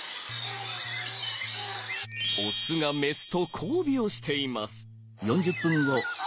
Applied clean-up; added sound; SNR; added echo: none; Bass guitar; 18 dB; none.